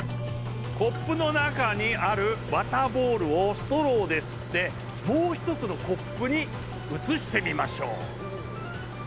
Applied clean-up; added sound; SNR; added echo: none; Microwave oven; 7 dB; none.